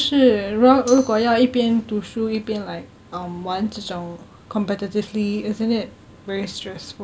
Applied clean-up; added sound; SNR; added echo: none; Tambourine; 16 dB; none.